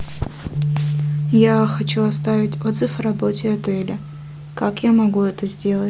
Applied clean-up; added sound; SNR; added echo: none; Bass guitar; 5 dB; none.